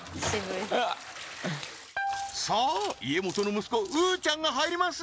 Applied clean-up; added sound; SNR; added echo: none; Bathtub (filling or washing) / Splash, splatter; 12 dB; none.